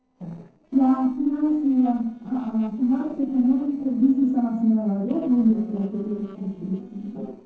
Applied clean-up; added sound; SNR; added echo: neural separator model SepFormer DNS4.